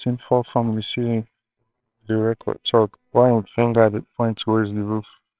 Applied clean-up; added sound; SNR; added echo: neural separator model SepFormer WHAMR!.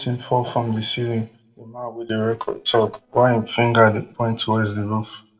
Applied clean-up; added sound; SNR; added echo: neural separator model SepFormer DNS4.